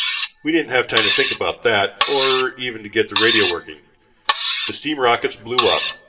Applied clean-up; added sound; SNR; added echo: none; Cutlery, silverware; 3 dB; reverberation time 0.7 s.